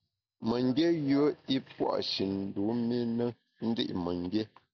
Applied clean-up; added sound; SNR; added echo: none; none; none; none.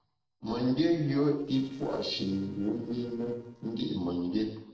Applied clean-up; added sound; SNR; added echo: neural separator model SepFormer DNS4.